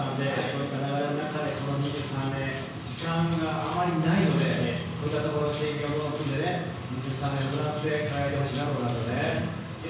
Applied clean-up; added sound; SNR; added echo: none; Cutlery, silverware; 10 dB; reverberation time 1.0 s.